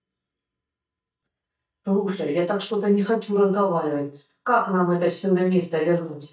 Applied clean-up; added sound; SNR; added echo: neural mask model DeepFilterNet 3.